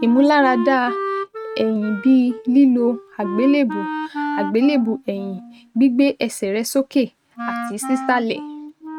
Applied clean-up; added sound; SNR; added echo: neural mask model RNNoise.